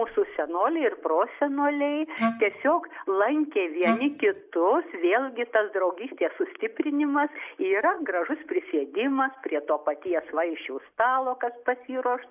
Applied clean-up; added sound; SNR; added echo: none; Wind instrument, woodwind instrument; 3 dB; none.